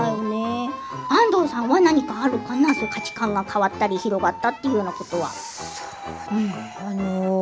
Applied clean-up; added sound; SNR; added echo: none; Glockenspiel; 17 dB; none.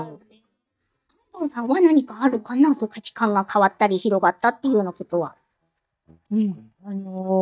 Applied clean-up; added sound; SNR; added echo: neural mask model DeepFilterNet 3.